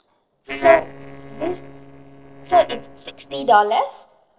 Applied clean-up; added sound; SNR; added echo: neural separator model SepFormer DNS4.